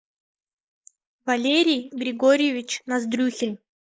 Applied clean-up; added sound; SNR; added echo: neural mask model Resemble Enhance denoiser.